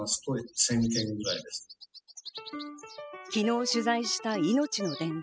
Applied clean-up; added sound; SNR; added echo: classical method spectral subtraction.